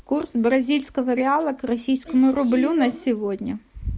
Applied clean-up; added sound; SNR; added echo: none; none; none; none.